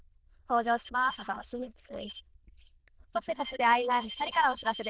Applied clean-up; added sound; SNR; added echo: neural diffusion model UNIVERSE++.